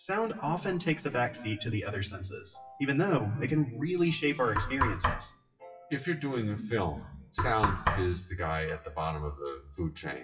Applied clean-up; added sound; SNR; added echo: classical method WPE with log-MMSE.